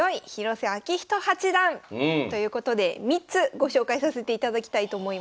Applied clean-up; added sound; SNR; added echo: none; none; none; none.